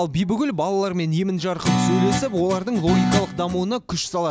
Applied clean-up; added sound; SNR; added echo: none; Guitar; 1 dB; none.